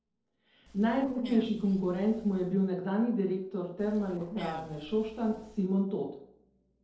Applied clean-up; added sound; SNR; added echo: neural separator model SepFormer DNS4.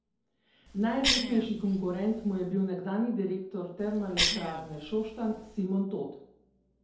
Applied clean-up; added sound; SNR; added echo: none; Cough; 5 dB; reverberation time 2.0 s.